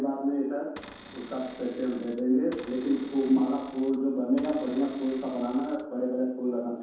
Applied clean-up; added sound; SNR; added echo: none; Cupboard open or close / Door; 19 dB; reverberation time 0.8 s.